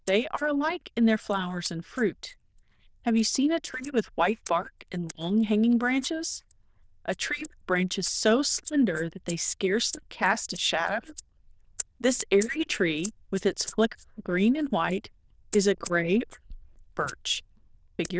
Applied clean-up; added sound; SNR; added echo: neural diffusion model UNIVERSE++.